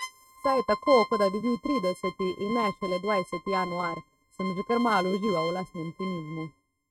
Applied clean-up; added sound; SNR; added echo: neural mask model RNNoise.